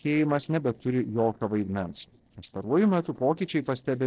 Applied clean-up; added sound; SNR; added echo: neural separator model SepFormer DNS4.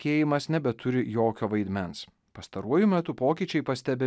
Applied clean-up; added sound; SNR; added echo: none; none; none; none.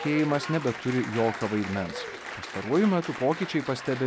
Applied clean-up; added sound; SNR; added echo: none; Applause; 10 dB; none.